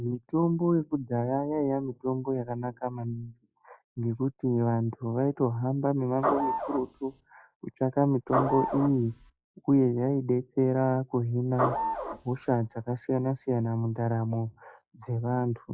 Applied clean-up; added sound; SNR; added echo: classical method log-MMSE.